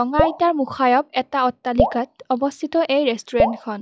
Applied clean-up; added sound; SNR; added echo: classical method log-MMSE.